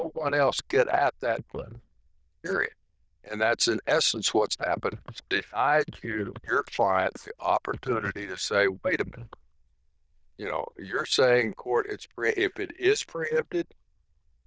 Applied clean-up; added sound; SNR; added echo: neural diffusion model UNIVERSE++.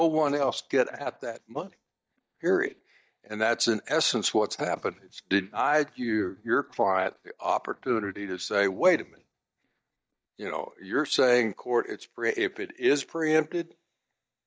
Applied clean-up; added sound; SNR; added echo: neural mask model DeepFilterNet 3.